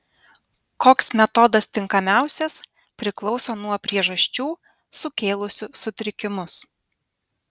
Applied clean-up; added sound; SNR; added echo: none; none; none; none.